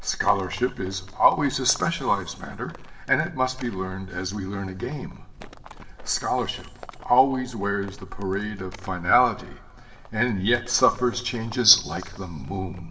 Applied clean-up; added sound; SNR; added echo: none; Livestock, farm animals, working animals; 18 dB; reverberation time 1.8 s.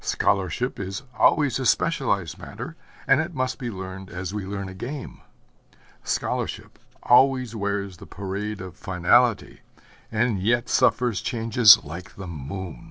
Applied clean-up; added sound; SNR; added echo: none; none; none; none.